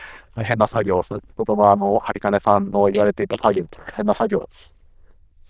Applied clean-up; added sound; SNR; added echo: neural diffusion model UNIVERSE++.